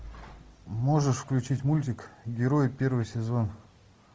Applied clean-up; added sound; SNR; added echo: none; none; none; none.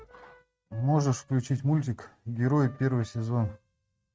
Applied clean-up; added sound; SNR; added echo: neural mask model RNNoise.